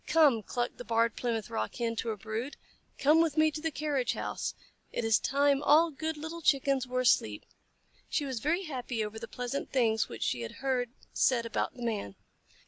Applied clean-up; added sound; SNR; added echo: none; none; none; none.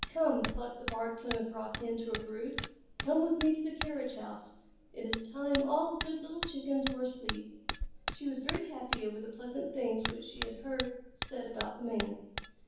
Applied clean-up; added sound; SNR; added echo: none; Hammer; -4 dB; reverberation time 0.9 s.